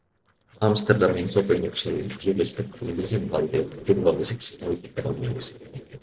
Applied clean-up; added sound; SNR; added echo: neural separator model SepFormer DNS4.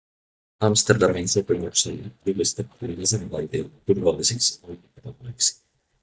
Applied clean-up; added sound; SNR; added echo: neural mask model DeepFilterNet 3.